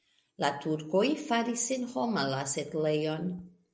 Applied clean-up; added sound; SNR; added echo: none; none; none; none.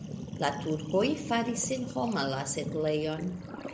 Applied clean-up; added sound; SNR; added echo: none; Sink (filling or washing); 9 dB; none.